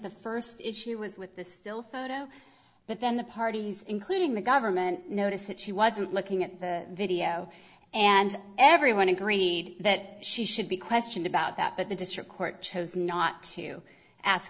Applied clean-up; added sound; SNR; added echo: none; none; none; none.